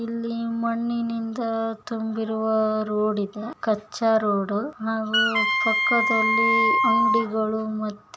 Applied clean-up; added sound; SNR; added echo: none; Wind instrument, woodwind instrument; -3 dB; none.